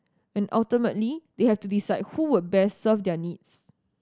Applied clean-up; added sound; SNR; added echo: none; none; none; none.